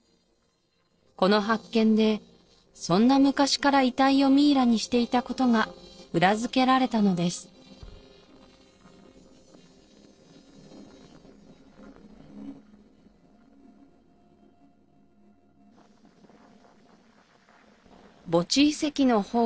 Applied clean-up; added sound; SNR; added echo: neural separator model SepFormer DNS4.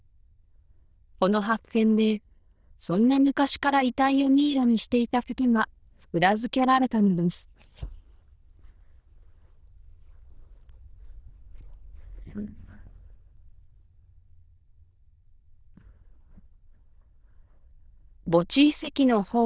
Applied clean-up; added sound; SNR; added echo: neural diffusion model UNIVERSE++.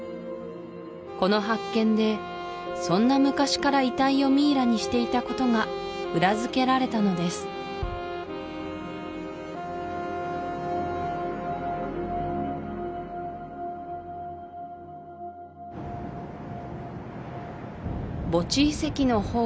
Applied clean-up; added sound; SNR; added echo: none; Bass drum; 15 dB; none.